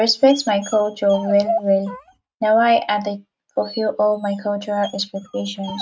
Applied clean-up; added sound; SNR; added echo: neural mask model RNNoise.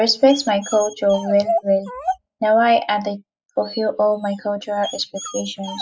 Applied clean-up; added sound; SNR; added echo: classical method spectral subtraction.